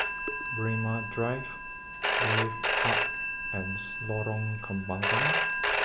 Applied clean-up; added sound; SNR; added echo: none; Telephone; -3 dB; none.